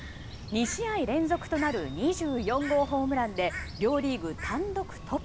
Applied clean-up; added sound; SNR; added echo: none; Bird; 11 dB; none.